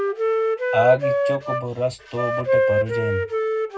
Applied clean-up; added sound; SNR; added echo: none; Wind instrument, woodwind instrument; -3 dB; reverberation time 0.3 s.